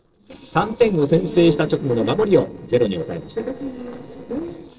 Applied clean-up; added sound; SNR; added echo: neural separator model SepFormer DNS4.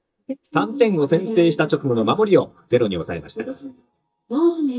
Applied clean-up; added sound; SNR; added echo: neural mask model DeepFilterNet 3.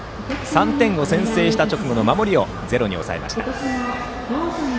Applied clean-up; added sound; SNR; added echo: none; none; none; none.